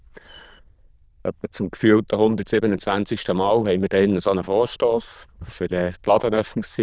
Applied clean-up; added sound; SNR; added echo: neural diffusion model UNIVERSE++.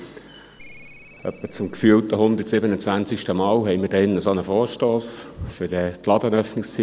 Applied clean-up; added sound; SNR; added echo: none; Ringtone; 19 dB; none.